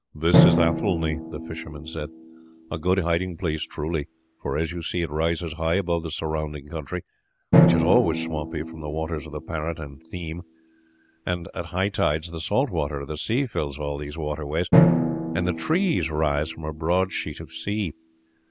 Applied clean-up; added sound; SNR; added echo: none; Drum; 1 dB; none.